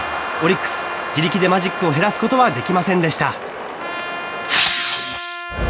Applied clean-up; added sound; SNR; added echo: none; Trumpet; 11 dB; none.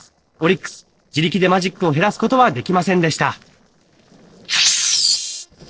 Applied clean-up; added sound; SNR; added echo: neural separator model SepFormer DNS4.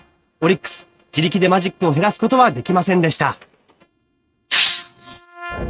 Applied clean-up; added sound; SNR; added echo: neural mask model RNNoise.